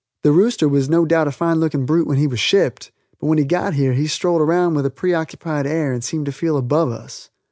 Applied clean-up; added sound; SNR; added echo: none; none; none; none.